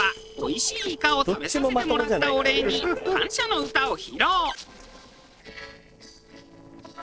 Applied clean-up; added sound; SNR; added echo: neural separator model SepFormer DNS4.